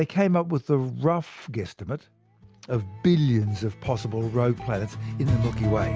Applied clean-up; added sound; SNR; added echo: none; none; none; none.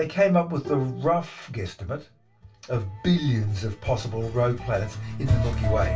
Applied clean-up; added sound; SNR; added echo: none; Bowed string instrument; 17 dB; reverberation time 0.2 s.